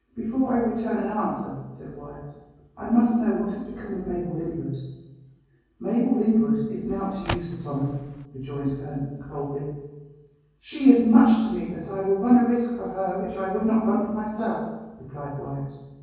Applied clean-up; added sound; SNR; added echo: none; Car; 10 dB; reverberation time 1.3 s.